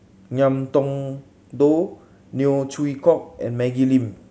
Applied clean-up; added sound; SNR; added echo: none; none; none; none.